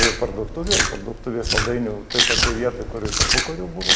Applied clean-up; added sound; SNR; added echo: none; Chewing, mastication; -4 dB; none.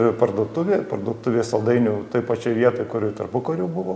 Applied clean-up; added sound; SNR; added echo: none; none; none; none.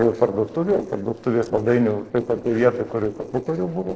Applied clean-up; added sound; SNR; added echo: neural separator model SepFormer DNS4.